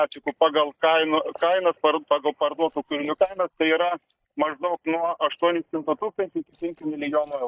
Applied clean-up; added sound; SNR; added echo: neural mask model DeepFilterNet 3.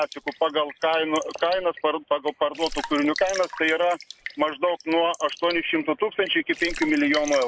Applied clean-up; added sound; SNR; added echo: none; Raindrop / Drip; 15 dB; none.